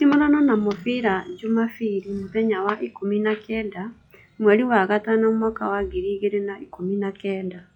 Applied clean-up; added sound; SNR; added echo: classical method log-MMSE.